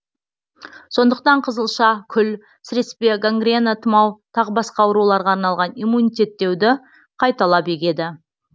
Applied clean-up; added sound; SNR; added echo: none; none; none; none.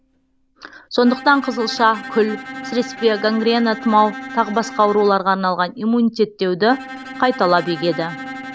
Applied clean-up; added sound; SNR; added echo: none; Bowed string instrument; 14 dB; none.